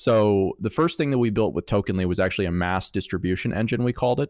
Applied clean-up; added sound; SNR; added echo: none; none; none; none.